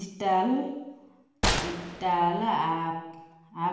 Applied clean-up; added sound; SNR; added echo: none; Gunshot, gunfire; 3 dB; reverberation time 1.1 s.